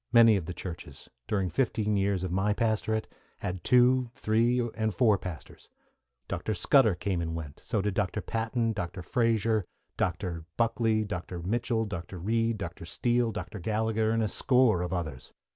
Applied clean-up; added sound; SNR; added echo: none; none; none; none.